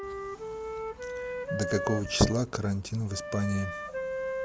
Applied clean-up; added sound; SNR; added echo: none; Wind instrument, woodwind instrument; 5 dB; none.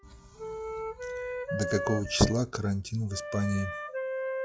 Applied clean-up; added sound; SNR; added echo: classical method log-MMSE.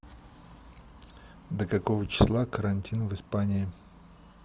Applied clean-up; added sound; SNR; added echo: none; none; none; none.